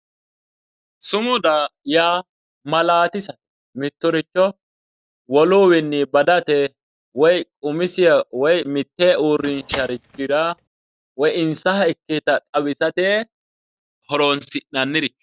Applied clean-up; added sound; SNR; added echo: neural separator model SepFormer DNS4.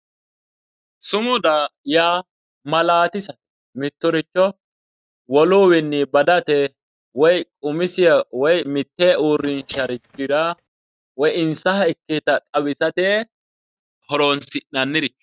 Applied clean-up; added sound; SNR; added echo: neural mask model RNNoise.